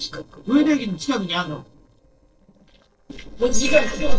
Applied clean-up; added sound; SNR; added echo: neural separator model SepFormer DNS4.